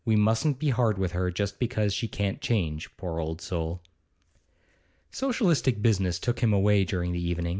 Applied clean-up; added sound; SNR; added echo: none; none; none; none.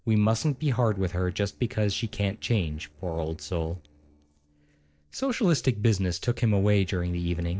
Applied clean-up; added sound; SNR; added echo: neural separator model SepFormer DNS4.